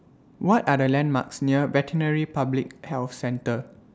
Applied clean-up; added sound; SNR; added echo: none; none; none; none.